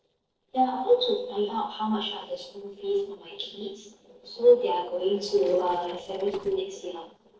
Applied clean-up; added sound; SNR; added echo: neural separator model SepFormer DNS4.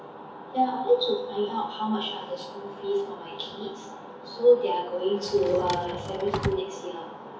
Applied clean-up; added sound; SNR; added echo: none; Drawer open or close; 8 dB; reverberation time 0.5 s.